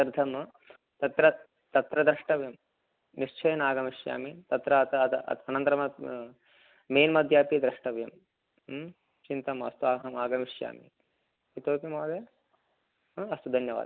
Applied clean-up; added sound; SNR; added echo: none; none; none; none.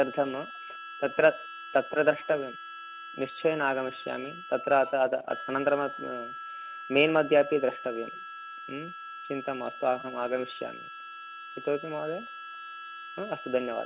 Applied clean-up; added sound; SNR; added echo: none; Harmonica; 12 dB; none.